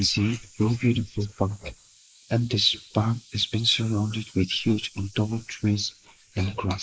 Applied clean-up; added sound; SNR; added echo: neural mask model Resemble Enhance denoiser.